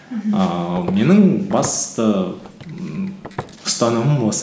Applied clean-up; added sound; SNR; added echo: none; Walk, footsteps; 17 dB; none.